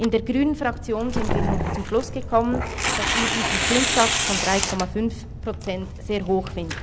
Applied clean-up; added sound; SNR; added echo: none; Tearing + Growling; 1 dB; none.